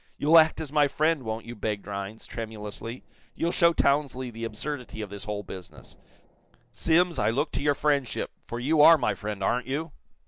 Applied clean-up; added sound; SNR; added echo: neural separator model SepFormer DNS4.